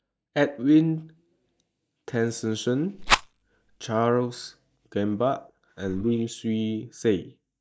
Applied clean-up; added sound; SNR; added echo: neural mask model DeepFilterNet 3.